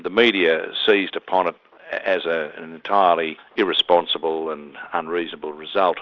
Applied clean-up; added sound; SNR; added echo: neural mask model Resemble Enhance denoiser.